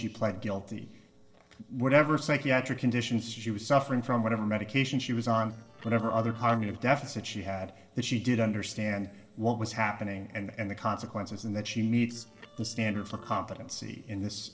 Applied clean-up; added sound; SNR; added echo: neural separator model SepFormer DNS4.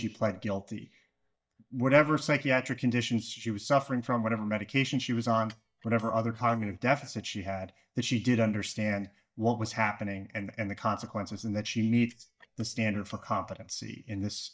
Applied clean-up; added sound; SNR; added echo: neural mask model DeepFilterNet 3.